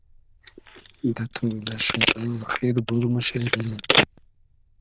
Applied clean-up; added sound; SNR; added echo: neural diffusion model UNIVERSE++.